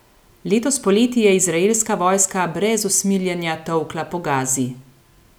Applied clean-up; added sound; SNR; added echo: none; none; none; none.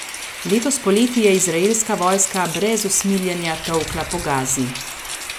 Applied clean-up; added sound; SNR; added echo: none; Rain; 10 dB; none.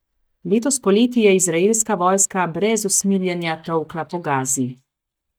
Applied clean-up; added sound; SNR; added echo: neural mask model DeepFilterNet 3.